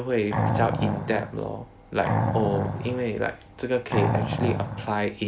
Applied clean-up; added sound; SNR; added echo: none; Animal; 0 dB; none.